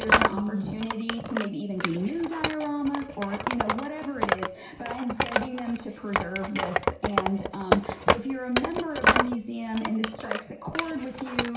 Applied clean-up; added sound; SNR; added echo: none; Wood; -2 dB; reverberation time 0.7 s.